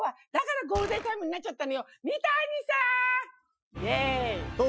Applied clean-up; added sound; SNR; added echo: classical method Wiener filter.